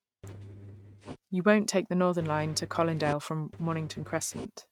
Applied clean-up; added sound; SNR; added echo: neural mask model RNNoise.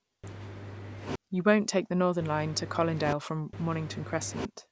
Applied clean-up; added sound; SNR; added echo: none; Engine; 9 dB; none.